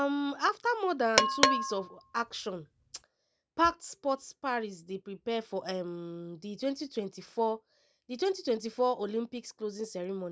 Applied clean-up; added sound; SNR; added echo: none; Percussion; -2 dB; none.